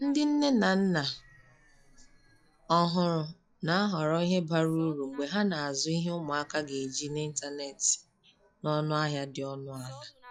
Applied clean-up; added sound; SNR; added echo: classical method log-MMSE.